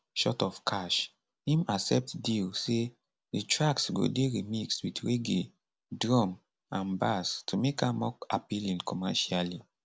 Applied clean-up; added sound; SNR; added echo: none; none; none; none.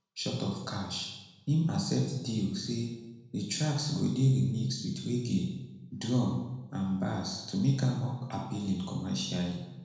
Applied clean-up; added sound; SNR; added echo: none; none; none; reverberation time 1.0 s.